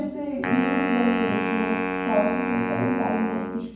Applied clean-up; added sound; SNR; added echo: none; Wind instrument, woodwind instrument; 2 dB; reverberation time 0.9 s.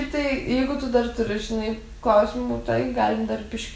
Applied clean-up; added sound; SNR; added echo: none; none; none; none.